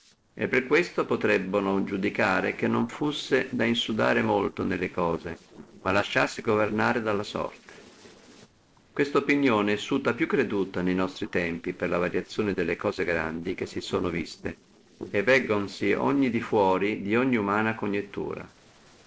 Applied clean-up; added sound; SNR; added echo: neural separator model SepFormer DNS4.